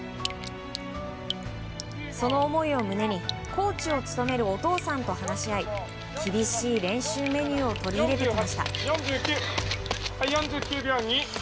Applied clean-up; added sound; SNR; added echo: none; Drip; 15 dB; none.